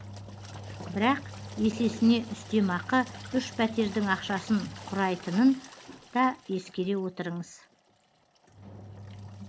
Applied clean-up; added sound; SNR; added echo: none; Engine; 15 dB; none.